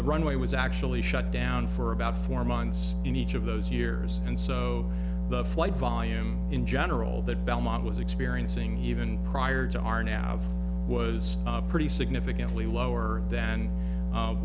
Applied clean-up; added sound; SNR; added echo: none; none; none; none.